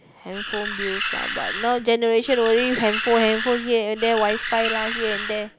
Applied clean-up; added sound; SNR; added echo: none; Animal; 6 dB; none.